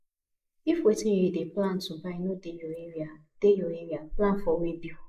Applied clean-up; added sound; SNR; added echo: neural mask model Resemble Enhance denoiser.